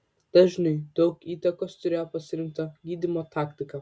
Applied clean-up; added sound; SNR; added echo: none; none; none; none.